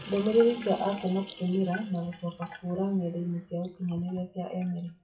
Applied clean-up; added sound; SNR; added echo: classical method WPE with log-MMSE.